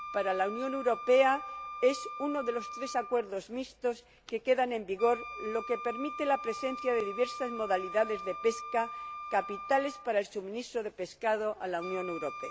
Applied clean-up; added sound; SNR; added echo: none; Wind instrument, woodwind instrument; 11 dB; none.